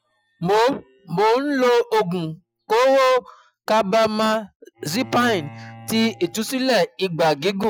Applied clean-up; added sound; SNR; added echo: classical method Wiener filter.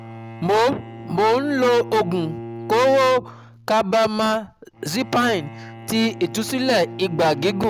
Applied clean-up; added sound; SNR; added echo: none; Bowed string instrument; 14 dB; none.